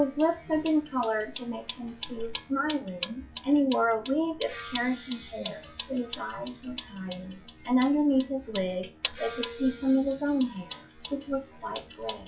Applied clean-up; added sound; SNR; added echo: classical method log-MMSE.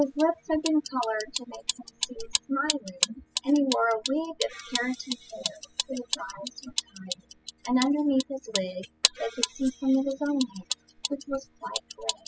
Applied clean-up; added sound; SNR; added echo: classical method spectral subtraction.